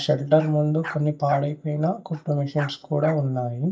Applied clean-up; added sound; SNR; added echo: neural mask model DeepFilterNet 3.